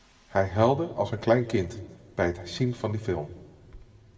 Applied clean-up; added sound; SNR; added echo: none; none; none; reverberation time 1.5 s.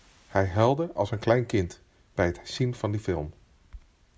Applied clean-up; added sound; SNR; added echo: none; none; none; none.